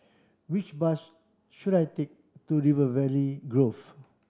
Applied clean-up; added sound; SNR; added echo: none; none; none; none.